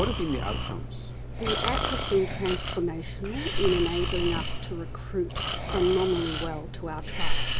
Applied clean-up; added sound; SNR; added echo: none; Breathing; -1 dB; reverberation time 0.5 s.